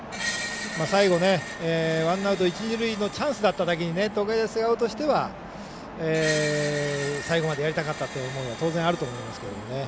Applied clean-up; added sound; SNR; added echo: none; Screech; 11 dB; none.